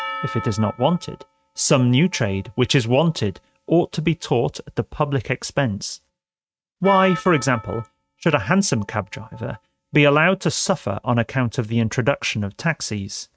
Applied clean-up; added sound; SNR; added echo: neural mask model RNNoise.